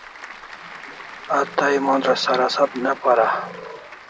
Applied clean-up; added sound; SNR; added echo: none; Applause / Crowd; 16 dB; none.